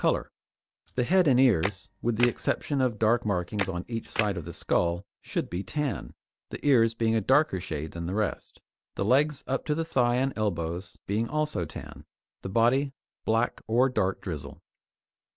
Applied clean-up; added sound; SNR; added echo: none; Camera; 11 dB; none.